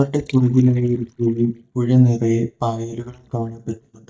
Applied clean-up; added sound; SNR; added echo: neural mask model DeepFilterNet 3.